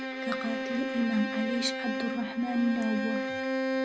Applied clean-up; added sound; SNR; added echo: none; Bowed string instrument; 1 dB; none.